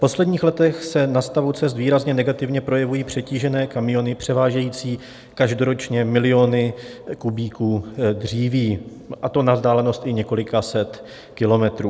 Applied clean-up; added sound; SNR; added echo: none; none; none; none.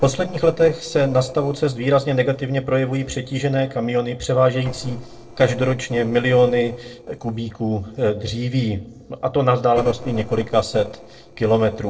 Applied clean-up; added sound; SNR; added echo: neural separator model SepFormer DNS4.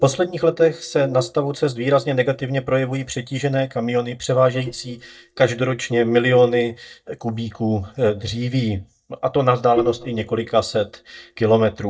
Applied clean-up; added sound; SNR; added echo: neural mask model DeepFilterNet 3.